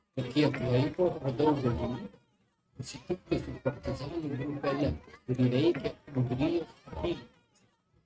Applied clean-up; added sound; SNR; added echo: neural mask model RNNoise.